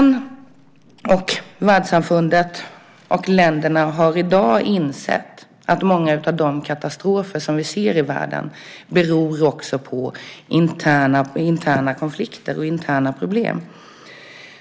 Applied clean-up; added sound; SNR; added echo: none; none; none; none.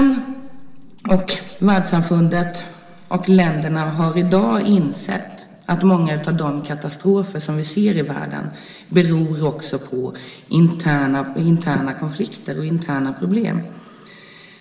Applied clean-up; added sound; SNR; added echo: none; none; none; reverberation time 1.3 s.